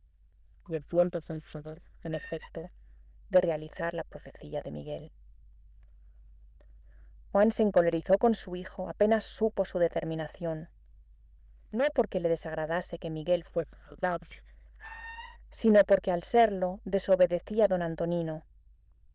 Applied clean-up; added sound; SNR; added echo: neural diffusion model UNIVERSE++.